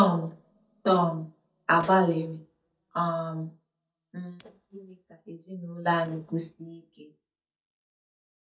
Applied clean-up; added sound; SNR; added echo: neural mask model DeepFilterNet 3.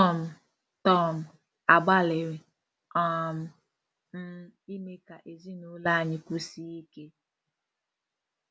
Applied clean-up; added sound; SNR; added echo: none; none; none; none.